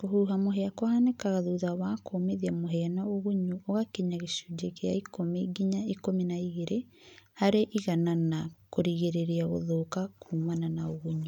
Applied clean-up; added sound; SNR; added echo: none; none; none; none.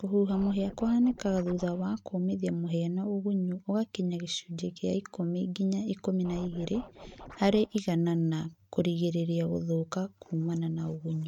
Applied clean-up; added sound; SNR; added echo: neural mask model RNNoise.